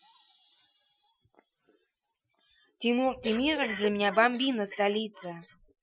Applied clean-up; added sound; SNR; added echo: classical method Wiener filter.